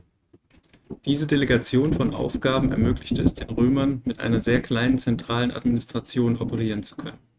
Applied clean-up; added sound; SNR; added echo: neural mask model RNNoise.